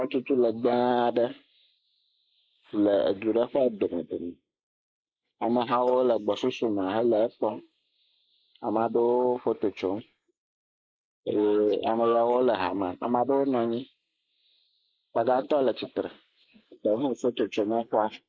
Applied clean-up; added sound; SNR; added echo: neural mask model Resemble Enhance denoiser.